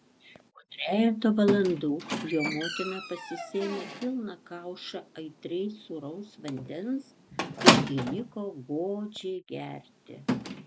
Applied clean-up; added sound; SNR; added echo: none; Squeak; 1 dB; none.